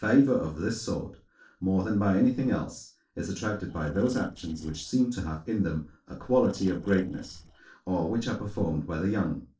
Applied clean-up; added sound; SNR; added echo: neural separator model SepFormer DNS4.